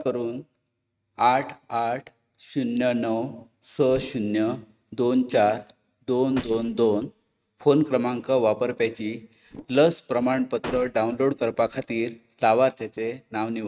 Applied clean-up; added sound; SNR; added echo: neural mask model RNNoise.